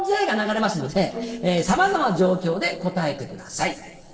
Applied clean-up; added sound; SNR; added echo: neural separator model SepFormer DNS4.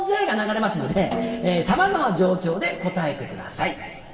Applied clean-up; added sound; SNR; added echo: none; Snare drum; 11 dB; reverberation time 2.4 s.